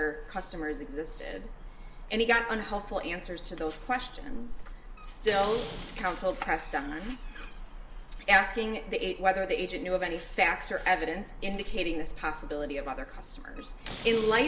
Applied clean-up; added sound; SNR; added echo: none; Slam; 19 dB; reverberation time 0.5 s.